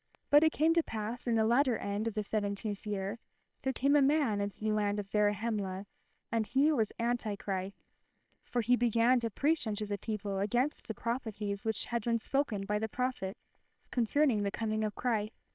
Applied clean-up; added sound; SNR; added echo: neural separator model SepFormer WHAM!.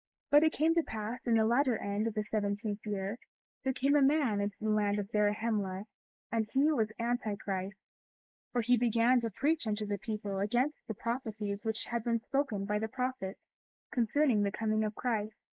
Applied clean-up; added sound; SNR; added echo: neural mask model Resemble Enhance denoiser.